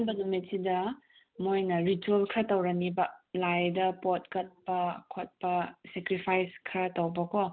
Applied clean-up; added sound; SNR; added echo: none; none; none; none.